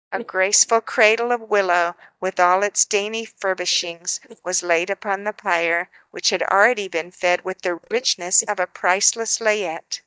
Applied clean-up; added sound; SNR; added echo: neural mask model DeepFilterNet 3.